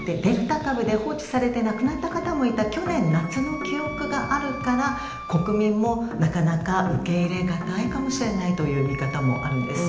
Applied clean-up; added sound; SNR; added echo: none; Wind instrument, woodwind instrument; 15 dB; reverberation time 0.9 s.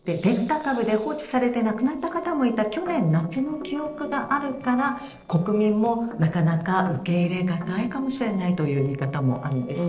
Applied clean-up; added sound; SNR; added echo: neural separator model SepFormer DNS4.